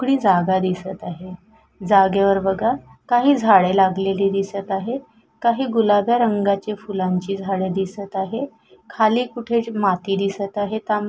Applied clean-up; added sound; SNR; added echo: none; none; none; none.